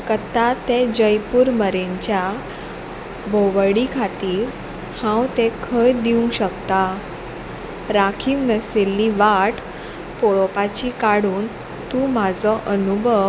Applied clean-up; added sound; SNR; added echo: none; none; none; none.